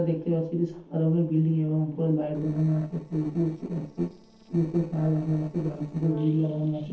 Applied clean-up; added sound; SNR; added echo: neural separator model SepFormer DNS4.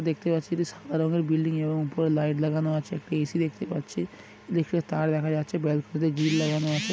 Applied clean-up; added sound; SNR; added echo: none; none; none; none.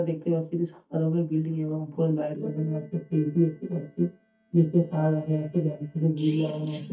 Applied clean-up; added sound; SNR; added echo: neural mask model DeepFilterNet 3.